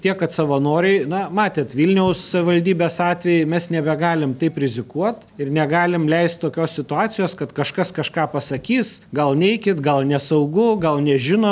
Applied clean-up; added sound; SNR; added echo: none; none; none; none.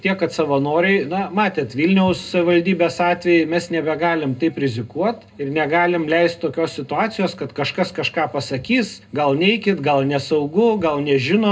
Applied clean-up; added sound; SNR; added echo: none; none; none; reverberation time 0.2 s.